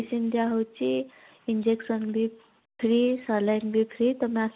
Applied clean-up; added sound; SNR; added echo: none; Cricket; -4 dB; none.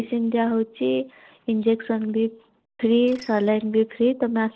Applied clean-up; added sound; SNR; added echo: neural separator model SepFormer DNS4.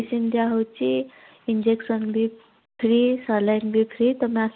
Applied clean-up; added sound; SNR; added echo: none; none; none; none.